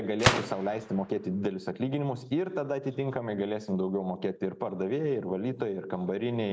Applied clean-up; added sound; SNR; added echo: none; Gunshot, gunfire; 4 dB; none.